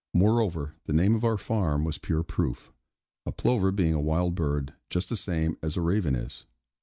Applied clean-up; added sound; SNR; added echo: none; none; none; none.